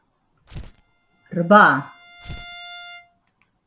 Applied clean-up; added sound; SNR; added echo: none; Tearing + Bowed string instrument; 19 dB; none.